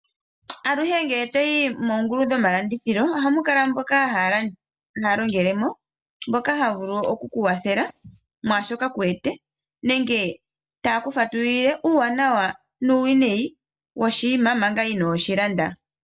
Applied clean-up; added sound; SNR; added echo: none; none; none; none.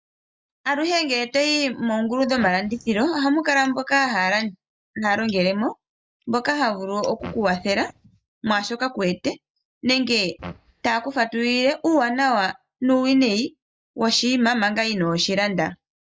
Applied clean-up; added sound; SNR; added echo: neural mask model DeepFilterNet 3.